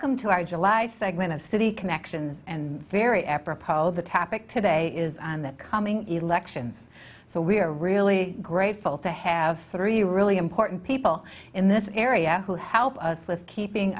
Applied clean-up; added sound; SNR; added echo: none; none; none; none.